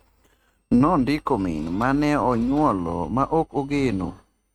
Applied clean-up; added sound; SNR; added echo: neural mask model RNNoise.